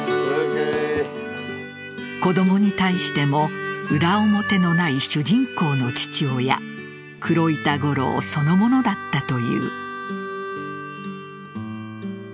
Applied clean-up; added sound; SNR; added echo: none; none; none; none.